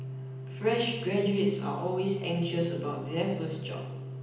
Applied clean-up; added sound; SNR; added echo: none; Organ; 8 dB; reverberation time 0.9 s.